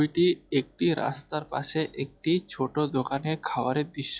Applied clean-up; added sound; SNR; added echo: classical method log-MMSE.